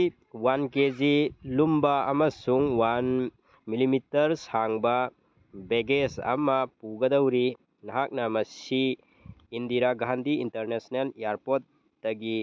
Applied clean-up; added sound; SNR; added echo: none; none; none; none.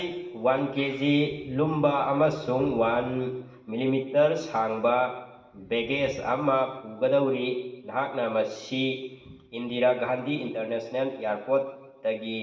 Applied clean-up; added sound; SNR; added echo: none; none; none; reverberation time 1.0 s.